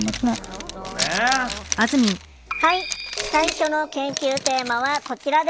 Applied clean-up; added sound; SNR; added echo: none; Zipper (clothing); 9 dB; none.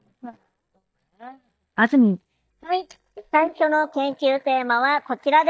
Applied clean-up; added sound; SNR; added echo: neural mask model DeepFilterNet 3.